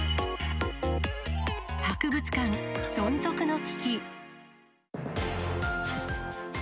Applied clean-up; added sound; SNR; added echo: none; none; none; none.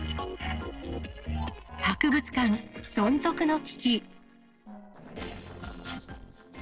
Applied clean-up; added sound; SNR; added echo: neural separator model SepFormer DNS4.